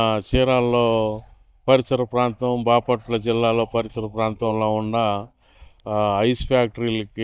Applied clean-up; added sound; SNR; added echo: neural mask model DeepFilterNet 3.